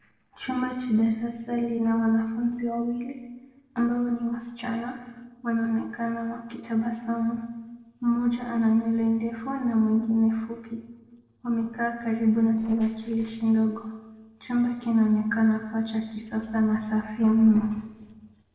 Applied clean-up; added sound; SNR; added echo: neural separator model SepFormer DNS4.